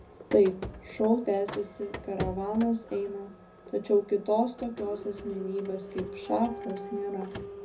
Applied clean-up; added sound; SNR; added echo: none; Printer; 12 dB; reverberation time 0.4 s.